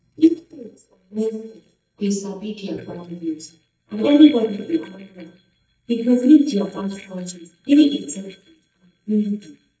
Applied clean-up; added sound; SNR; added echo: neural mask model DeepFilterNet 3.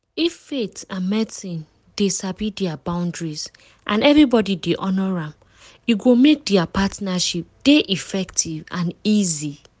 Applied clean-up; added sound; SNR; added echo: none; none; none; none.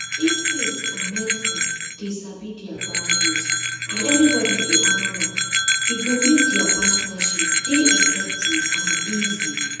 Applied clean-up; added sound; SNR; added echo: none; Bell; -4 dB; reverberation time 1.1 s.